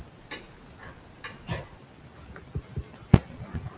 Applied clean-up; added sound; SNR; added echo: none; Clock; 16 dB; none.